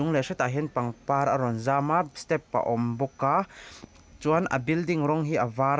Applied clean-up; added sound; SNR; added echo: none; none; none; none.